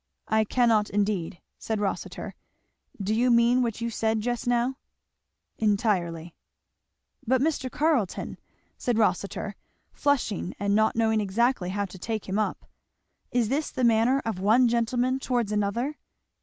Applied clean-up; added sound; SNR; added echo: none; none; none; none.